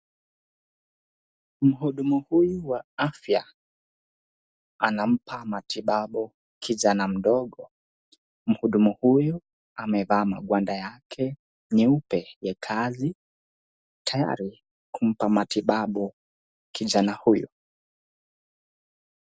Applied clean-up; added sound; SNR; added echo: none; none; none; none.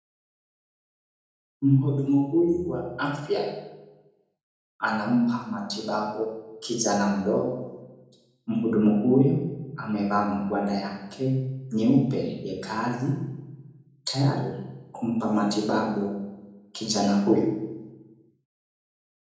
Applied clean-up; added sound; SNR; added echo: none; none; none; reverberation time 0.9 s.